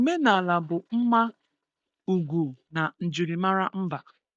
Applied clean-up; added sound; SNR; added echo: neural mask model DeepFilterNet 3.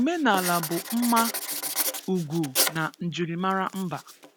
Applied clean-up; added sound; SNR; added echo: none; Writing; 5 dB; none.